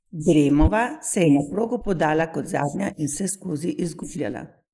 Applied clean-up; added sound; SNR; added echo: neural mask model Resemble Enhance denoiser.